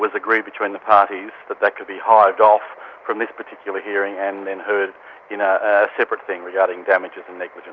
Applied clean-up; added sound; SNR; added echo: none; none; none; none.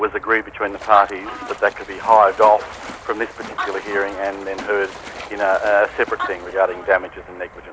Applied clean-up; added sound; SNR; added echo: none; Splash, splatter + Animal; 14 dB; none.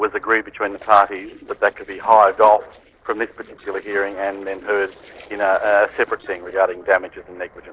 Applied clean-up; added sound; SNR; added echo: neural separator model SepFormer DNS4.